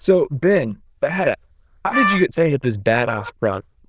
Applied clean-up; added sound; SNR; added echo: neural diffusion model UNIVERSE++.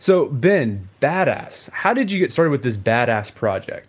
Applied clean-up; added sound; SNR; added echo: none; none; none; none.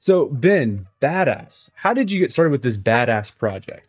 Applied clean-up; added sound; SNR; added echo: neural mask model DeepFilterNet 3.